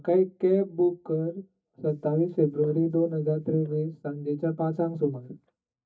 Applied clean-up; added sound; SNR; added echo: neural mask model DeepFilterNet 3.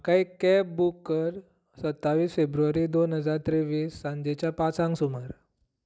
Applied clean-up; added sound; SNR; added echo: none; none; none; none.